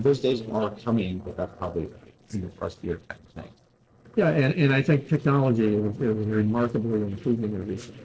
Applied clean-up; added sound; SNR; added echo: neural separator model SepFormer DNS4.